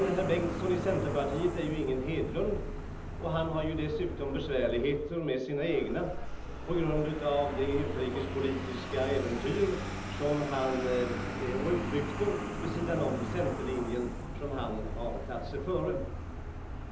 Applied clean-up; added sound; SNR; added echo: none; Vehicle; 5 dB; reverberation time 1.2 s.